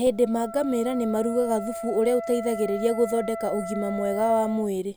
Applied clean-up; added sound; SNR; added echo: none; Wind instrument, woodwind instrument; 10 dB; none.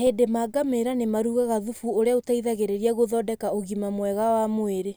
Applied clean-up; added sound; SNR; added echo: none; none; none; none.